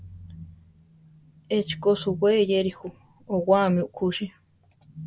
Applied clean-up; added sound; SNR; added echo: none; none; none; none.